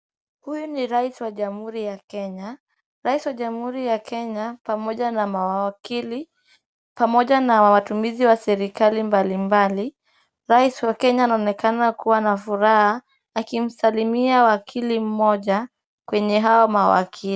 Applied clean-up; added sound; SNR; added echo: none; none; none; none.